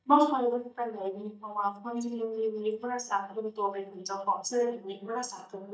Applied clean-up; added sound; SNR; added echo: neural mask model DeepFilterNet 3.